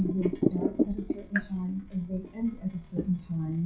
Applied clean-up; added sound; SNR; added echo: classical method WPE with log-MMSE.